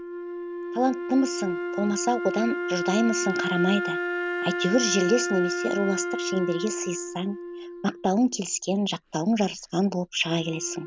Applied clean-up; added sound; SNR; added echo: none; Wind instrument, woodwind instrument; 5 dB; none.